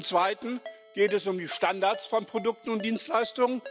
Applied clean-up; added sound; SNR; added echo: none; Ringtone; 18 dB; none.